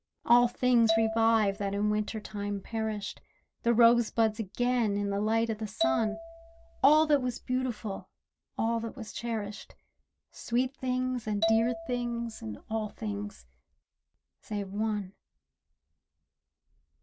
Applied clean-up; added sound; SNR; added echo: none; Marimba, xylophone; 7 dB; none.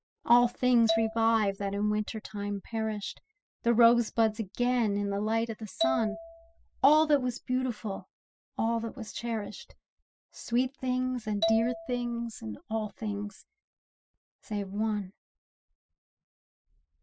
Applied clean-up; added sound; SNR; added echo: classical method spectral subtraction.